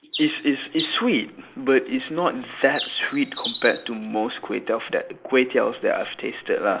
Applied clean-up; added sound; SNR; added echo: neural mask model Resemble Enhance denoiser.